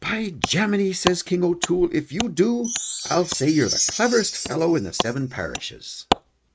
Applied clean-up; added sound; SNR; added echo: neural mask model RNNoise.